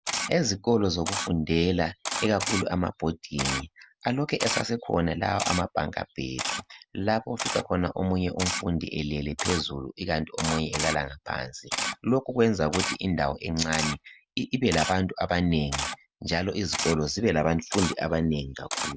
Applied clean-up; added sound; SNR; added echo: none; Camera; 8 dB; none.